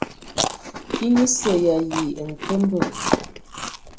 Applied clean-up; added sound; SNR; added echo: none; Chewing, mastication; 8 dB; reverberation time 0.5 s.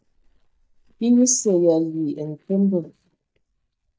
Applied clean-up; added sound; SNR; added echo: neural mask model DeepFilterNet 3.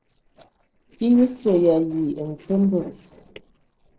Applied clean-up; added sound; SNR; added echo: neural separator model SepFormer DNS4.